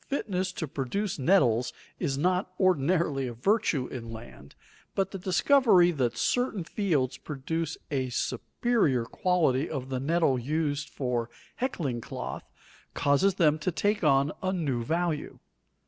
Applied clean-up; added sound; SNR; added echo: none; none; none; none.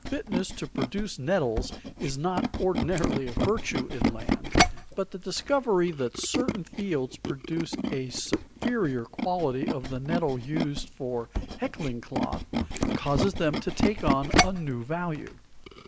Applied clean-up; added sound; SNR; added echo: none; Tools; 0 dB; none.